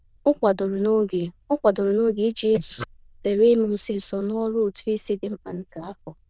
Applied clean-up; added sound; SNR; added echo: neural diffusion model UNIVERSE++.